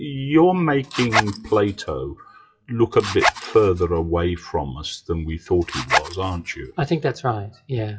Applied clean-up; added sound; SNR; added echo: classical method WPE with log-MMSE.